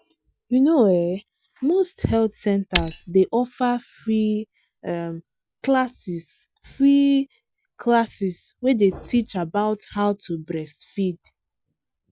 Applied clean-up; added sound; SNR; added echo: none; Shatter; 3 dB; none.